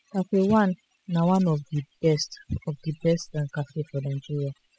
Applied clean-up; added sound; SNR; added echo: classical method spectral subtraction.